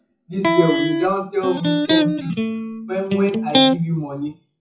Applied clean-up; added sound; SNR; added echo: classical method WPE with log-MMSE.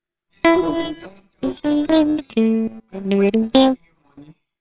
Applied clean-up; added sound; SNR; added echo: neural separator model SepFormer WHAMR!.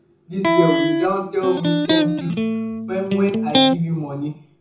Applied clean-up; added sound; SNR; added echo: none; Electric guitar; -3 dB; reverberation time 0.5 s.